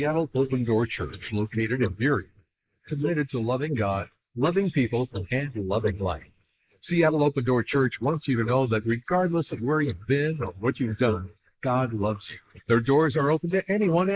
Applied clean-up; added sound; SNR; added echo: neural mask model Resemble Enhance denoiser.